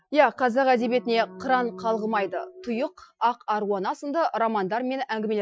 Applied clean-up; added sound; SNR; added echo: classical method Wiener filter.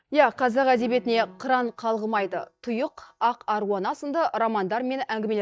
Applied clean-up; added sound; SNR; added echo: neural mask model DeepFilterNet 3.